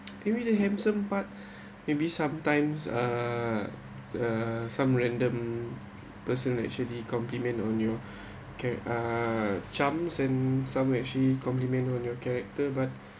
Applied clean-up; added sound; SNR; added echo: none; none; none; none.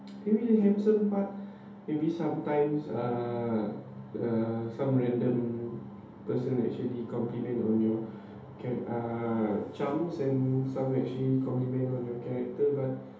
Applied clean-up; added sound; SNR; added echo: none; none; none; reverberation time 0.8 s.